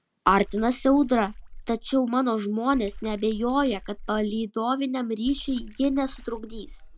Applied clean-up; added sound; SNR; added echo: none; Water / Splash, splatter; 14 dB; none.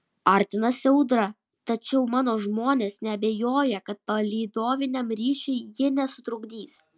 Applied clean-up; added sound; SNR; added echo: none; none; none; none.